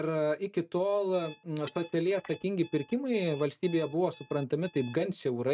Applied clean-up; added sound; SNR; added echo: neural mask model RNNoise.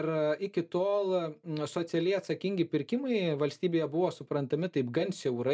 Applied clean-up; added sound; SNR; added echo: none; none; none; none.